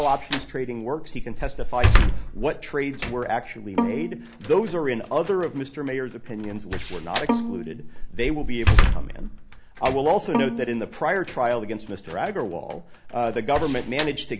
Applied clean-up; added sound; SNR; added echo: none; Slam + Bowed string instrument; -1 dB; none.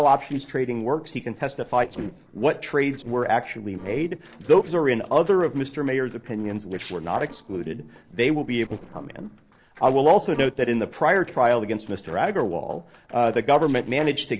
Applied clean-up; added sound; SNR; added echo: neural separator model SepFormer DNS4.